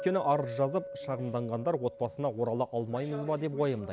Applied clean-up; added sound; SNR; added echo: none; Chink, clink; 12 dB; none.